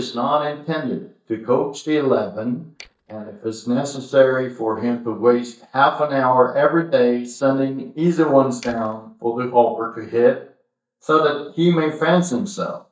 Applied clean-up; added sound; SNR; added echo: neural mask model DeepFilterNet 3.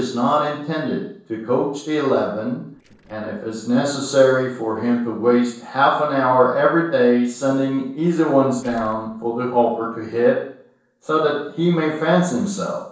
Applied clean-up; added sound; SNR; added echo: neural separator model SepFormer DNS4.